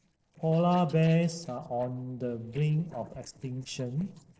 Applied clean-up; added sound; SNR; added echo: neural separator model SepFormer DNS4.